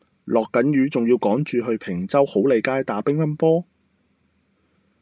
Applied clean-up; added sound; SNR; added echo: none; none; none; none.